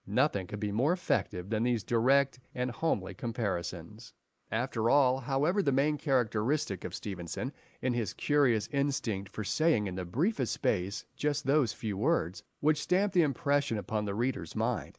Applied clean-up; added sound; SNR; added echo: neural mask model Resemble Enhance denoiser.